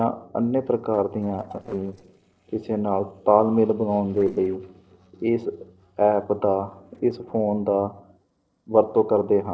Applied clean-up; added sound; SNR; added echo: neural separator model SepFormer DNS4.